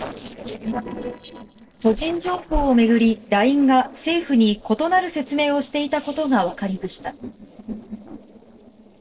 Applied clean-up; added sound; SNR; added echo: neural separator model SepFormer DNS4.